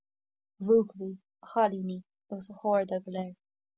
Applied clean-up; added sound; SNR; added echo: none; none; none; none.